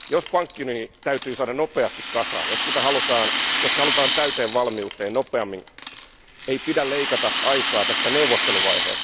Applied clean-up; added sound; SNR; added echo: none; Rattle; -4 dB; none.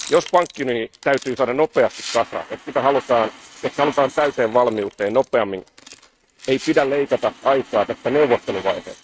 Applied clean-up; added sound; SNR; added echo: neural mask model RNNoise.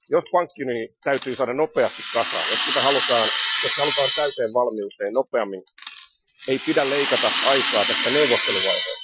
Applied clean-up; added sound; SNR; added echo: classical method Wiener filter.